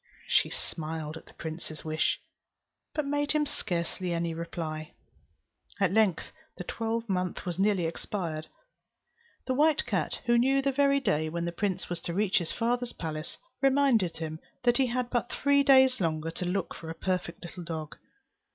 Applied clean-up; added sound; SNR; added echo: none; none; none; none.